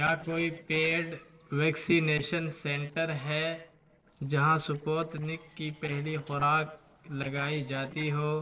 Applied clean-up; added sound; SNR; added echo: neural separator model SepFormer DNS4.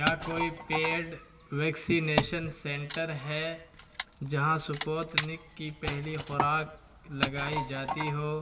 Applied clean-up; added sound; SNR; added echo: none; Wood; 2 dB; reverberation time 1.4 s.